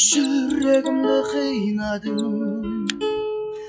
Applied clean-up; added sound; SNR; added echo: classical method log-MMSE.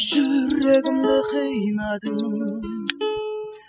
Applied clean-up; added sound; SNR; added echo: classical method spectral subtraction.